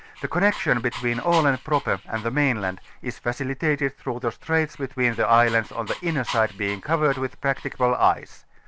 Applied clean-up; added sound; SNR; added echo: none; Dog; 18 dB; none.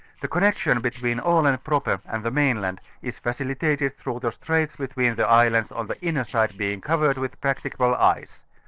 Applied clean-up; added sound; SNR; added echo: neural separator model SepFormer DNS4.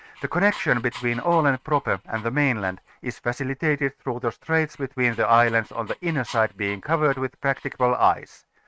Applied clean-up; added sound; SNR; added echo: neural mask model RNNoise.